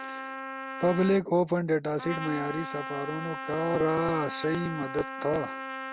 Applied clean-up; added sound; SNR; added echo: none; Trumpet; 8 dB; none.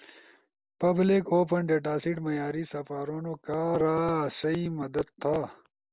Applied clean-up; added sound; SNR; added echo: none; none; none; none.